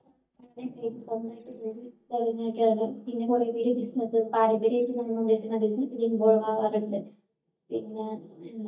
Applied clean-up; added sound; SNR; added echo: neural mask model DeepFilterNet 3.